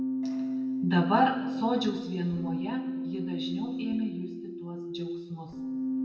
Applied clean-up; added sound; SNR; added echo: none; Keyboard (musical); 2 dB; reverberation time 1.2 s.